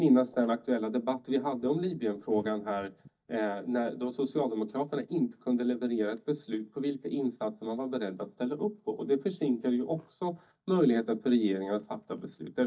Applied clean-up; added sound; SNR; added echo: neural mask model DeepFilterNet 3.